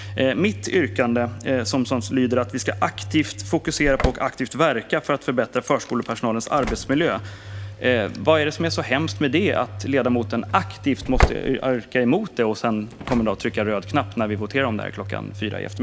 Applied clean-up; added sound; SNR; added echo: none; Slam / Engine; 9 dB; none.